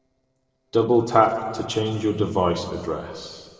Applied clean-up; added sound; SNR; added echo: neural separator model SepFormer DNS4.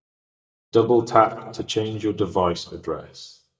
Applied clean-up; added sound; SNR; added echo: neural mask model DeepFilterNet 3.